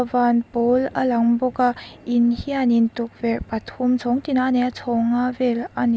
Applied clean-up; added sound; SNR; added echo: none; none; none; none.